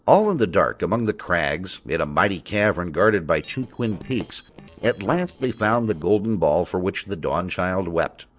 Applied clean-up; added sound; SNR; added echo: neural separator model SepFormer DNS4.